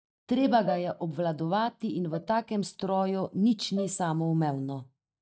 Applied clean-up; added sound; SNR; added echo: neural mask model DeepFilterNet 3.